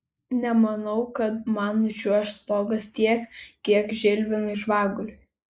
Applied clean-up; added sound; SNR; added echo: neural mask model Resemble Enhance denoiser.